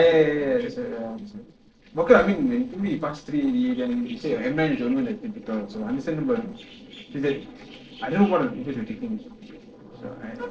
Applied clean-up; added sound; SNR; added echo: neural separator model SepFormer DNS4.